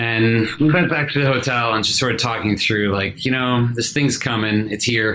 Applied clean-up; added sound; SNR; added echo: neural mask model Resemble Enhance denoiser.